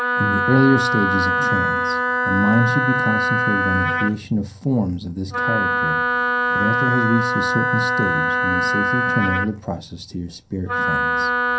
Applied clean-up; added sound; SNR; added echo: none; Wind instrument, woodwind instrument; -2 dB; reverberation time 0.3 s.